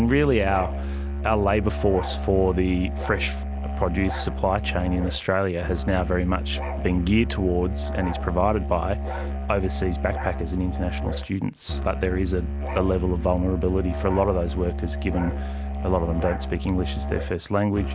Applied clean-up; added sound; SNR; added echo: none; Musical instrument; 3 dB; none.